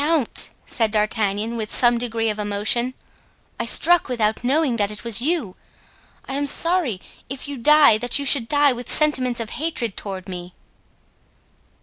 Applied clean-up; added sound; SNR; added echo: none; none; none; none.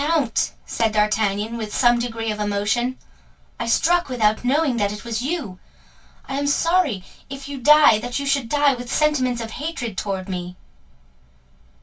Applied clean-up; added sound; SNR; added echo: none; Explosion; 20 dB; reverberation time 0.1 s.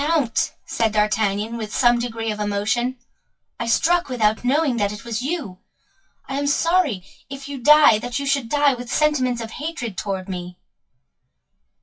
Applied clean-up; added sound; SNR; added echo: classical method WPE with log-MMSE.